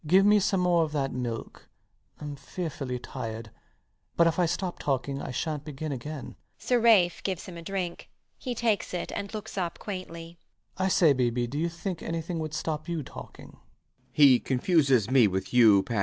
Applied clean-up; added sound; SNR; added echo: none; none; none; none.